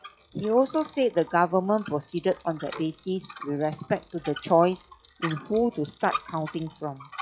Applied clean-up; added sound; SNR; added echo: classical method log-MMSE.